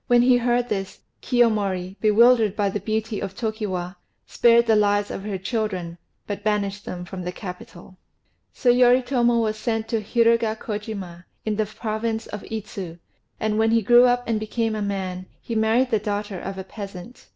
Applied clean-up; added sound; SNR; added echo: none; none; none; none.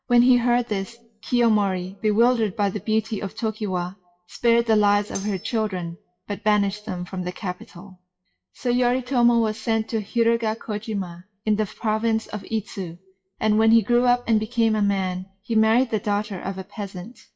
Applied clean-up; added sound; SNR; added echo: classical method WPE with log-MMSE.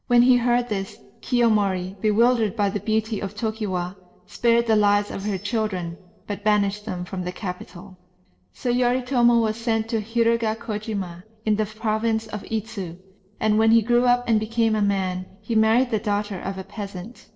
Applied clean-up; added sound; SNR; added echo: neural separator model SepFormer DNS4.